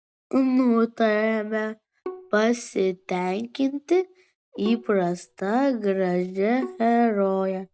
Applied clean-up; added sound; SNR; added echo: none; Bowed string instrument; 17 dB; none.